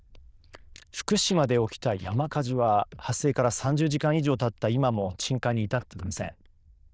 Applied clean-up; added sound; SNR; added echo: neural diffusion model UNIVERSE++.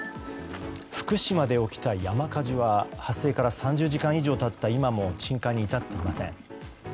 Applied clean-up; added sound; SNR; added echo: none; Toilet flush / Gurgling; 19 dB; none.